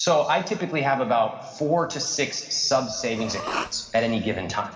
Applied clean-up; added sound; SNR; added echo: none; Respiratory sounds; 11 dB; reverberation time 2.1 s.